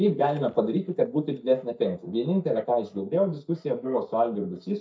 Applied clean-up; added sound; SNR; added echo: neural mask model DeepFilterNet 3.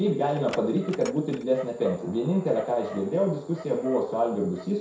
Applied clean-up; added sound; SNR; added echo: none; Dog; 18 dB; reverberation time 0.6 s.